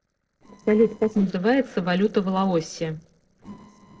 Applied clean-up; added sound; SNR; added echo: neural separator model SepFormer DNS4.